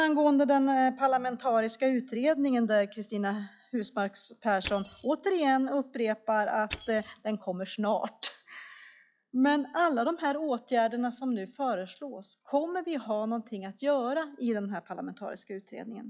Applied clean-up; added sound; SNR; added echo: classical method log-MMSE.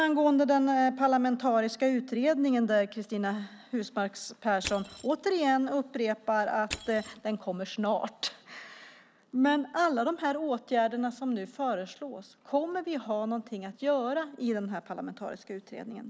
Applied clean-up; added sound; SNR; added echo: none; Crushing; 16 dB; none.